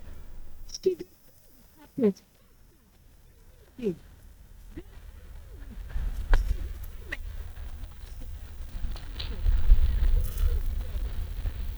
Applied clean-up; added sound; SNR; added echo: neural mask model DeepFilterNet 3.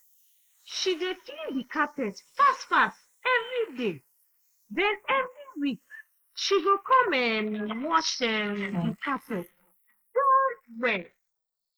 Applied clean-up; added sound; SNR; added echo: neural mask model Resemble Enhance denoiser.